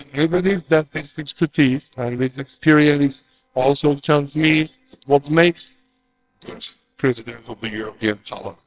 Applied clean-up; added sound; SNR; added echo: neural separator model SepFormer WHAMR!.